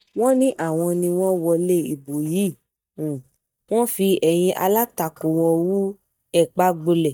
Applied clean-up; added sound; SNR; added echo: neural mask model DeepFilterNet 3.